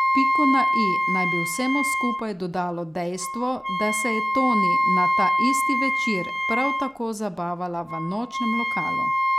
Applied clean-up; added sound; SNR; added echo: none; Wind instrument, woodwind instrument; -3 dB; none.